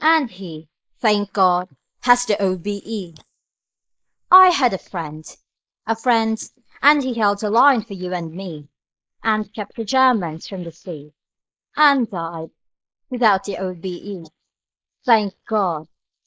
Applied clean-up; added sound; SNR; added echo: neural mask model Resemble Enhance denoiser.